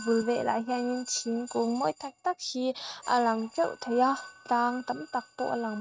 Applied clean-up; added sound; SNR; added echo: neural mask model RNNoise.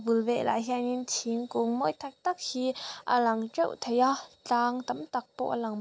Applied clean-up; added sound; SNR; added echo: none; none; none; none.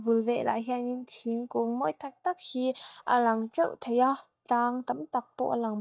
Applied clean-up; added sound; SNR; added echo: neural mask model DeepFilterNet 3.